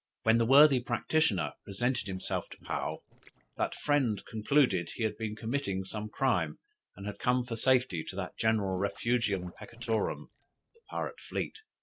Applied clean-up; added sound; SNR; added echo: neural separator model SepFormer DNS4.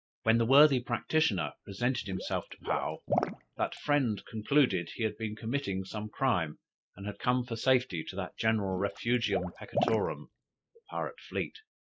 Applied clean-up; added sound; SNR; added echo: neural mask model Resemble Enhance denoiser.